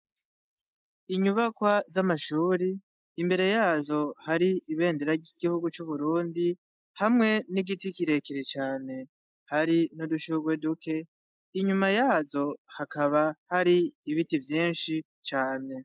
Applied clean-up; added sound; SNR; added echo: neural mask model Resemble Enhance denoiser.